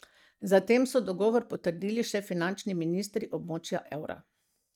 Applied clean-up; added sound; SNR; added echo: neural mask model DeepFilterNet 3.